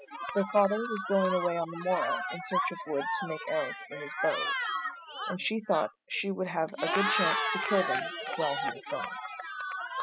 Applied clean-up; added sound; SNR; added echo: classical method spectral subtraction.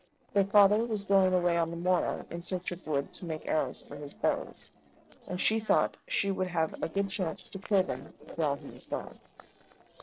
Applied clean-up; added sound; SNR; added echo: neural separator model SepFormer DNS4.